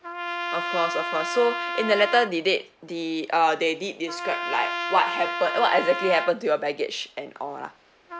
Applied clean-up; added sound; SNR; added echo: none; Trumpet; 7 dB; none.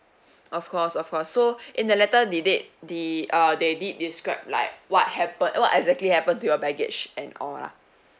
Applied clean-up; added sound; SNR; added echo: none; none; none; none.